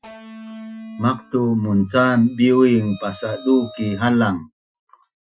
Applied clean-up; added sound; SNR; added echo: classical method Wiener filter.